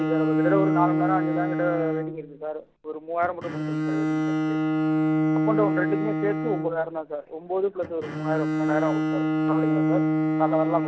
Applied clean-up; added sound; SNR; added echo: none; Bowed string instrument; -4 dB; none.